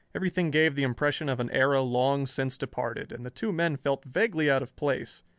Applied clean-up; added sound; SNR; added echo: none; none; none; none.